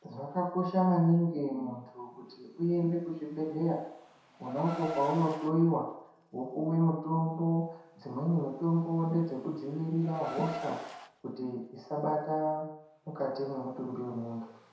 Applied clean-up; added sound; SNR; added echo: none; Car; 18 dB; reverberation time 0.7 s.